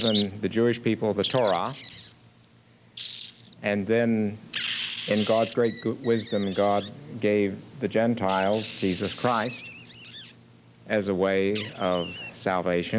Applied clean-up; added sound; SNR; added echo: none; Wild animals; 13 dB; none.